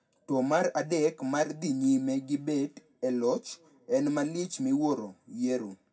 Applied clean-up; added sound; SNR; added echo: none; none; none; reverberation time 0.4 s.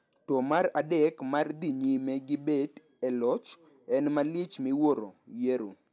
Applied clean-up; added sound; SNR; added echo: none; none; none; none.